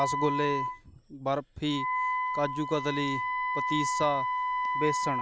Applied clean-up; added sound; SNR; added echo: none; Wind instrument, woodwind instrument; -1 dB; none.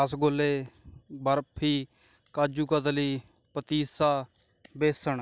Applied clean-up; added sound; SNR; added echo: none; none; none; none.